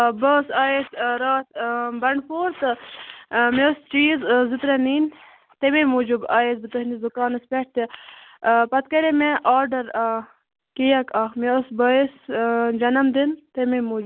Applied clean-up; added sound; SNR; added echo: none; none; none; none.